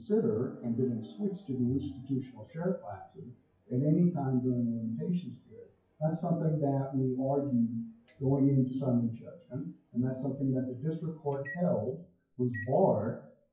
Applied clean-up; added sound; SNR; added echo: classical method WPE with log-MMSE.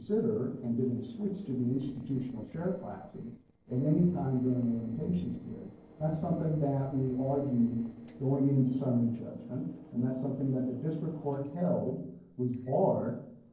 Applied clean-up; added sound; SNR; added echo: neural separator model SepFormer DNS4.